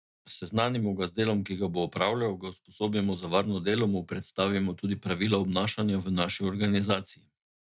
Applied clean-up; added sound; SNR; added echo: none; none; none; none.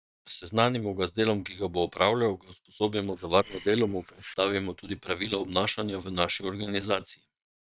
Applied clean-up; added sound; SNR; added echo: neural separator model SepFormer WHAM!.